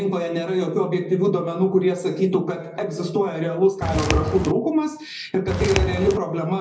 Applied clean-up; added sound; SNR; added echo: none; Walk, footsteps; 1 dB; reverberation time 0.4 s.